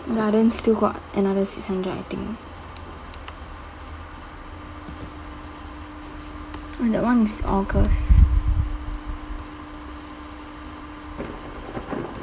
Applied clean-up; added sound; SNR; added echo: none; Thunder; 18 dB; none.